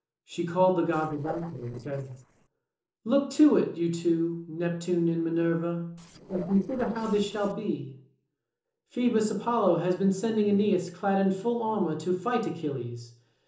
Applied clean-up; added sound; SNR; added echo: neural separator model SepFormer DNS4.